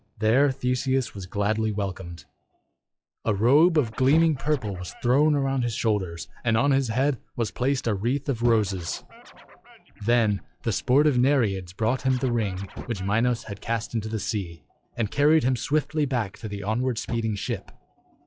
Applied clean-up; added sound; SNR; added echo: classical method log-MMSE.